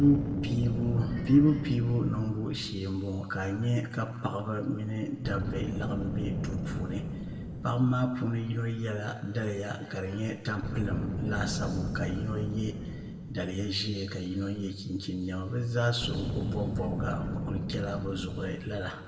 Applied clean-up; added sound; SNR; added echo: none; Boom; 6 dB; reverberation time 1.8 s.